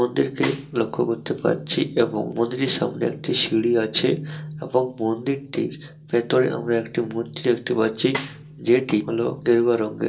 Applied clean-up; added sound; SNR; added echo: none; Snare drum; 13 dB; reverberation time 0.2 s.